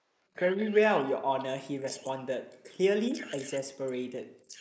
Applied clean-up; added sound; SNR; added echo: neural mask model Resemble Enhance denoiser.